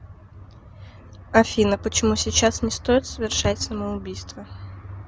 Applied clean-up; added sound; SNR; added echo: none; none; none; none.